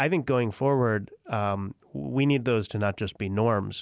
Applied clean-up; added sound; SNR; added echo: none; none; none; none.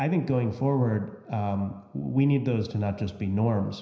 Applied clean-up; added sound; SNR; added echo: none; none; none; reverberation time 0.9 s.